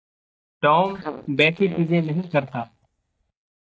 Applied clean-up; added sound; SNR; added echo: neural mask model DeepFilterNet 3.